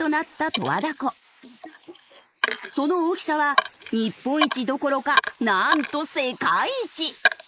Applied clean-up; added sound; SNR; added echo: neural mask model Resemble Enhance denoiser.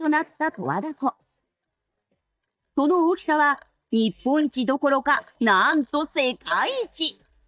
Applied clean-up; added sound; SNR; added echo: neural mask model DeepFilterNet 3.